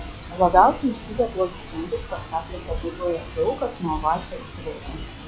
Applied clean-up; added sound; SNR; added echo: classical method log-MMSE.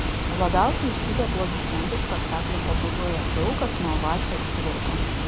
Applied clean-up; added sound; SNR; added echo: none; Water; -4 dB; none.